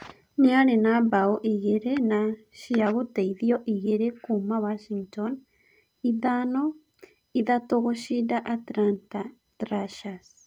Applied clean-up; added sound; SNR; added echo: none; none; none; none.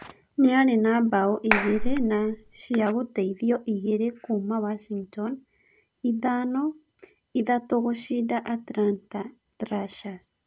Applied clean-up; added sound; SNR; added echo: none; Clapping; 0 dB; none.